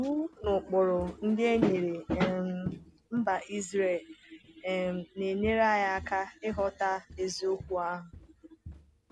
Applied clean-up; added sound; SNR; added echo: none; Walk, footsteps; 18 dB; none.